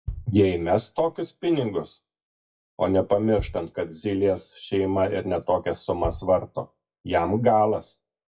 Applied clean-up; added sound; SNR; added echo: classical method WPE with log-MMSE.